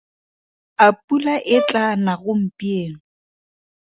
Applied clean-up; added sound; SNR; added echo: none; Brass instrument; 9 dB; none.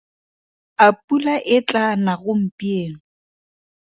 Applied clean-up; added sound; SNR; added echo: none; none; none; none.